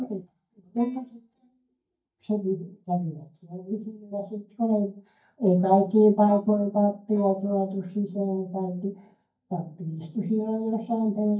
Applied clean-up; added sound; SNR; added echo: neural mask model DeepFilterNet 3.